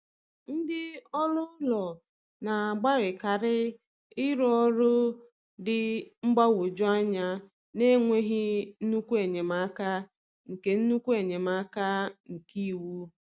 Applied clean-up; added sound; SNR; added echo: none; none; none; none.